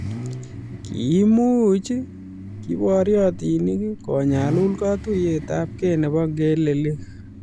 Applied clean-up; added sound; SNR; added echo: none; Idling / Accelerating, revving, vroom / Car; 12 dB; none.